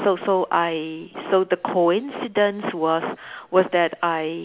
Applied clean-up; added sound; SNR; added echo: none; none; none; none.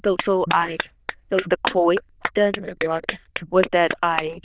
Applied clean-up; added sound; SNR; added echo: neural diffusion model UNIVERSE++.